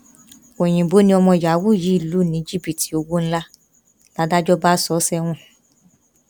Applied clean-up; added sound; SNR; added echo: none; none; none; none.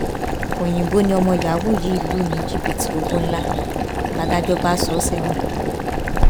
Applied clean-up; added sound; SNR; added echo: none; Water + Boiling; -1 dB; none.